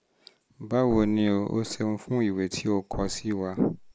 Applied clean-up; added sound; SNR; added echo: none; Thump, thud; 12 dB; none.